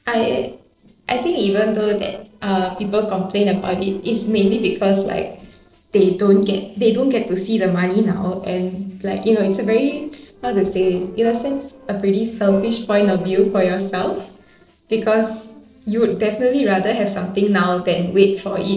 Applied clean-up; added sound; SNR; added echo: neural separator model SepFormer DNS4.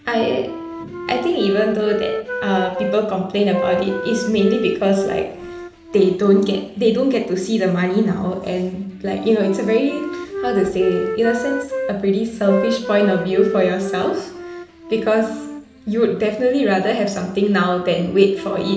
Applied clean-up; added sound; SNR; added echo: none; Wind instrument, woodwind instrument; 9 dB; reverberation time 0.9 s.